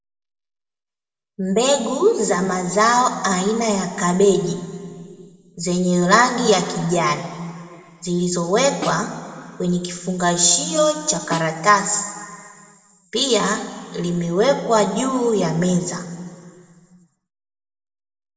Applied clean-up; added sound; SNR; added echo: none; Snare drum; 14 dB; reverberation time 1.8 s.